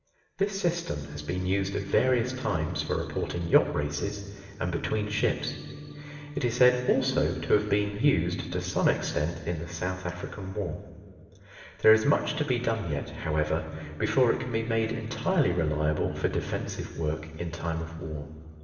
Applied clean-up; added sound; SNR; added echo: none; Organ; 13 dB; reverberation time 2.6 s.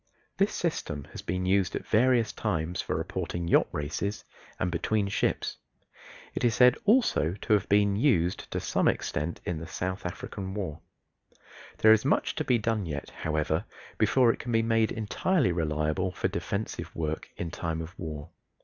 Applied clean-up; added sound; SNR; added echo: none; none; none; none.